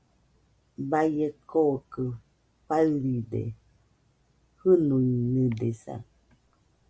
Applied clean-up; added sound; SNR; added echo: none; none; none; none.